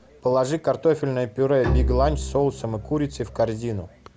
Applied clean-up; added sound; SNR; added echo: none; Bowed string instrument; 6 dB; none.